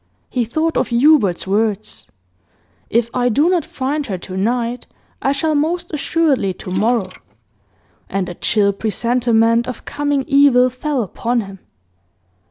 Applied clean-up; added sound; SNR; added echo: none; Splash, splatter; 17 dB; none.